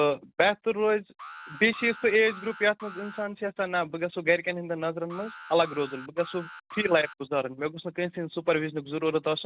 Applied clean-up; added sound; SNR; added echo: none; Alarm; 18 dB; none.